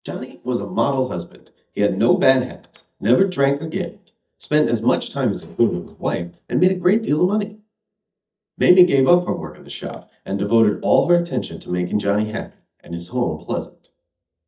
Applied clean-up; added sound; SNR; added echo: neural mask model DeepFilterNet 3.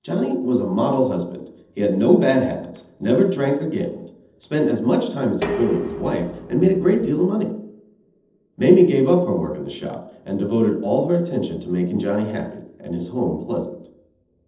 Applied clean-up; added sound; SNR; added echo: neural separator model SepFormer DNS4.